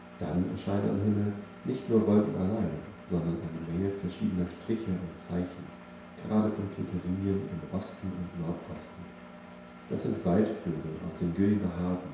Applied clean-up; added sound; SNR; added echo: none; Engine; 16 dB; reverberation time 0.7 s.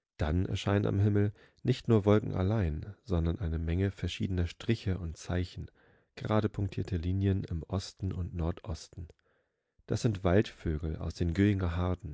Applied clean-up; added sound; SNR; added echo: none; none; none; none.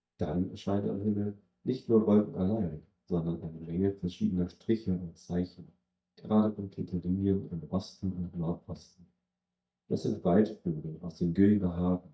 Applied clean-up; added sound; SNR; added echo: neural mask model DeepFilterNet 3.